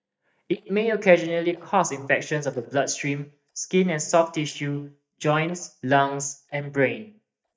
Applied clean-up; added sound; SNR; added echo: neural mask model DeepFilterNet 3.